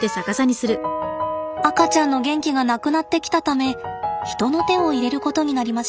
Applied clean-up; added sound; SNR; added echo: none; none; none; none.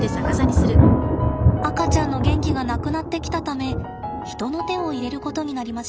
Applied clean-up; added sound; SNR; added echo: none; Thunder; -5 dB; none.